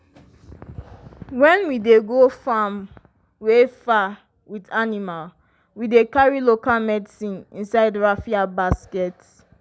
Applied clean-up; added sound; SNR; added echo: none; none; none; none.